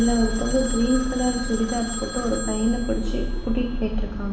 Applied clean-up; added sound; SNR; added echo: none; Telephone; 12 dB; reverberation time 1.4 s.